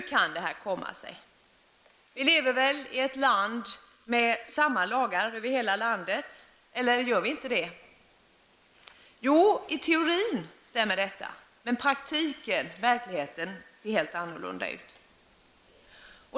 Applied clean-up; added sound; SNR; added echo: neural mask model Resemble Enhance denoiser.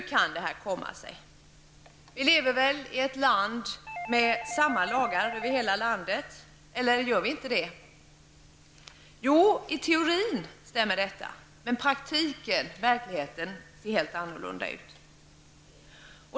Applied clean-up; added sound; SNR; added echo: none; Doorbell; 9 dB; none.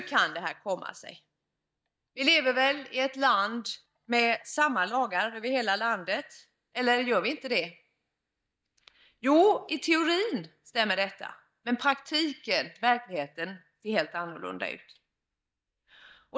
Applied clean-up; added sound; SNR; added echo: neural mask model DeepFilterNet 3.